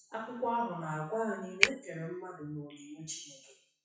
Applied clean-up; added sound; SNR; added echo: classical method WPE with log-MMSE.